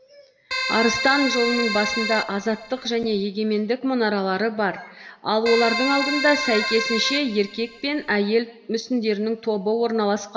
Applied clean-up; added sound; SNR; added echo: none; Keyboard (musical); 4 dB; reverberation time 1.2 s.